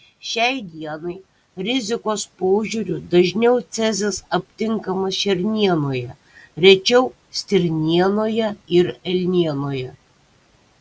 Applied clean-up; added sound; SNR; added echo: none; none; none; none.